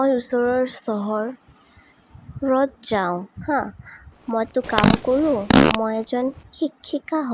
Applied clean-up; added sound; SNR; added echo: none; Fart; -2 dB; none.